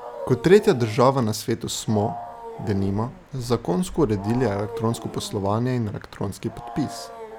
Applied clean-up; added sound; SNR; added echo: none; Wild animals; 14 dB; none.